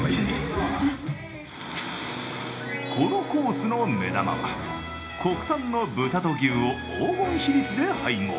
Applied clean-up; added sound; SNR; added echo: none; Bowed string instrument; 16 dB; reverberation time 0.4 s.